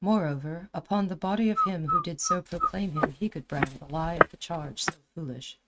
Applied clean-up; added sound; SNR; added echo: neural mask model RNNoise.